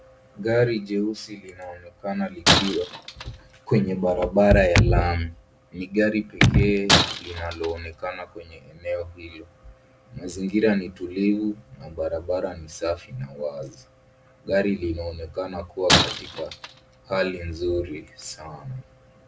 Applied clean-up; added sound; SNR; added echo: none; Shatter; 1 dB; none.